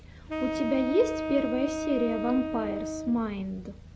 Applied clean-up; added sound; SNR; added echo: none; Wind instrument, woodwind instrument; 4 dB; none.